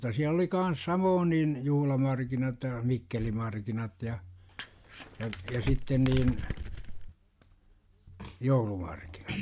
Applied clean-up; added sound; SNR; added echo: none; Crumpling, crinkling; 4 dB; none.